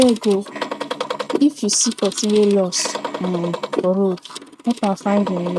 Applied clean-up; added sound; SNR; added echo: neural mask model RNNoise.